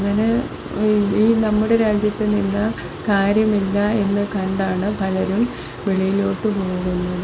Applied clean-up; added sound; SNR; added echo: none; none; none; none.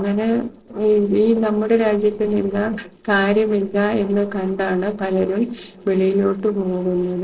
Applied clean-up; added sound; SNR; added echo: neural separator model SepFormer DNS4.